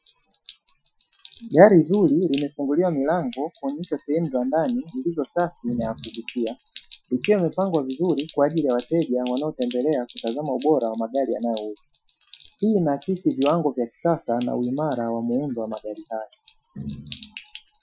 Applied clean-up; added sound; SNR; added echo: classical method Wiener filter.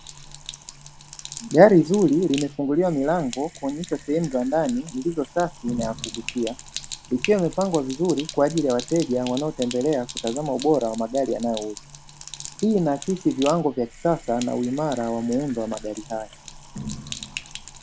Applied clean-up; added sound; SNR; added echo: none; Sink (filling or washing); 14 dB; none.